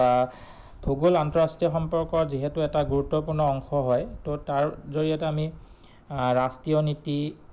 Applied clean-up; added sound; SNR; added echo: none; none; none; none.